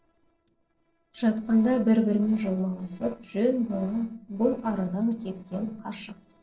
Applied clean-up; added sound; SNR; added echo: neural separator model SepFormer DNS4.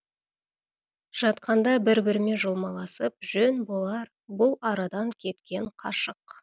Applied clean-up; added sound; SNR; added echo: none; none; none; none.